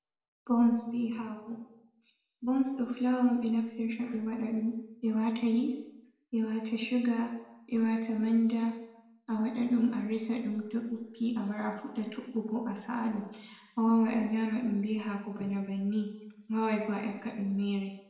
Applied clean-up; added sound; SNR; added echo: none; none; none; reverberation time 0.8 s.